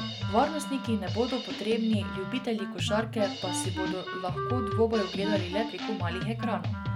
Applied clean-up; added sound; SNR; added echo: none; Wind instrument, woodwind instrument + Drum kit; 3 dB; none.